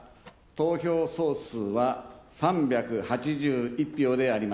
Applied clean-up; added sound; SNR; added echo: none; none; none; none.